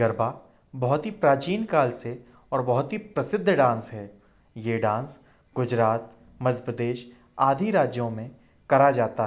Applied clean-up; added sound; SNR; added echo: none; none; none; none.